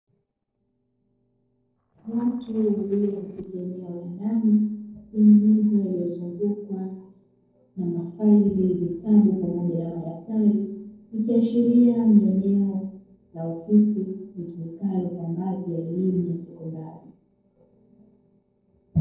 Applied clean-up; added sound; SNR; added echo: neural separator model SepFormer DNS4.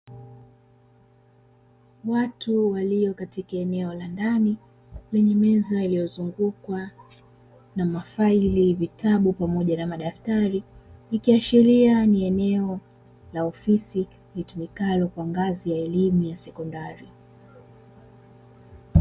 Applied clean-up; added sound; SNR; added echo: none; none; none; none.